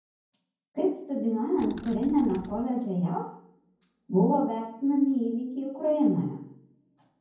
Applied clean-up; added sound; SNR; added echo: none; Keys jangling; 14 dB; reverberation time 0.9 s.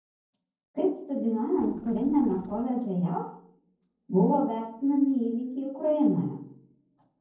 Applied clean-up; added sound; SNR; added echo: neural separator model SepFormer DNS4.